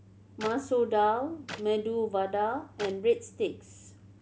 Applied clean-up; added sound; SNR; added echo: none; Clapping; 18 dB; none.